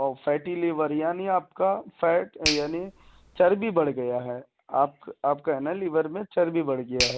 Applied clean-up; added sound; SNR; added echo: none; Finger snapping; 11 dB; none.